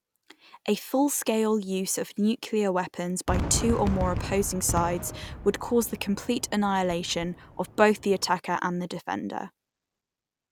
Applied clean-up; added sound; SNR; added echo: none; Fireworks; 10 dB; none.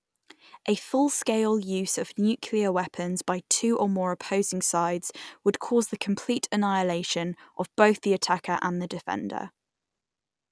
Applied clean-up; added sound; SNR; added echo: none; none; none; none.